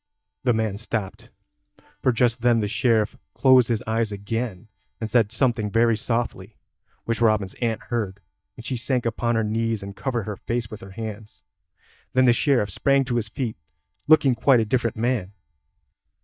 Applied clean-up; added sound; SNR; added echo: neural mask model DeepFilterNet 3.